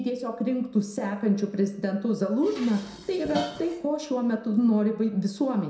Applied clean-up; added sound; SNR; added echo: none; Dishes, pots, and pans; 17 dB; reverberation time 0.6 s.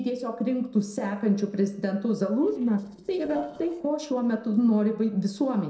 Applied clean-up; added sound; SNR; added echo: neural separator model SepFormer DNS4.